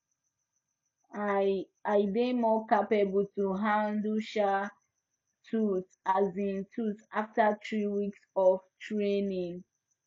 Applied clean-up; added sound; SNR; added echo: none; none; none; none.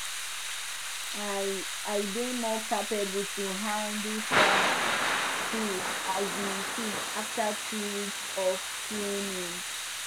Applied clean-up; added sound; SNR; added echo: none; Thunder / Rain; -3 dB; none.